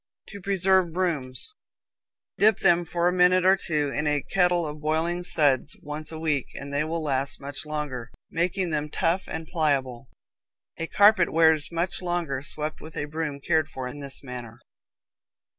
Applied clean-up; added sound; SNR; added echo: none; none; none; none.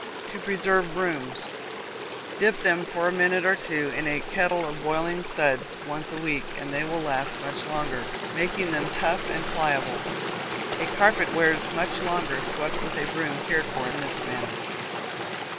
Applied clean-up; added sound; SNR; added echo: none; Stream; 5 dB; none.